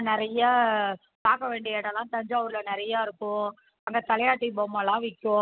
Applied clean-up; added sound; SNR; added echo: none; none; none; none.